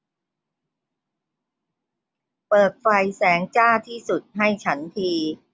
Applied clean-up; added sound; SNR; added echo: none; none; none; none.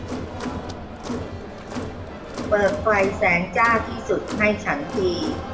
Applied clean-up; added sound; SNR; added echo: none; Crowd; 6 dB; reverberation time 0.6 s.